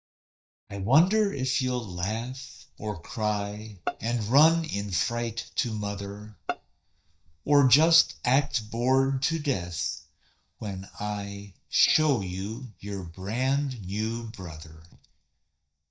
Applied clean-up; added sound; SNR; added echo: neural mask model DeepFilterNet 3.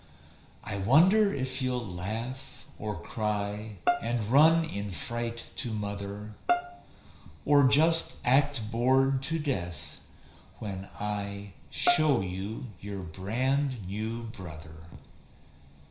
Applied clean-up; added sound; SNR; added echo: none; Bowed string instrument; 8 dB; reverberation time 0.5 s.